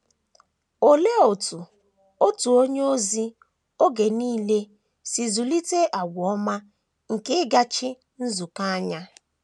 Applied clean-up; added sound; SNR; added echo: none; none; none; none.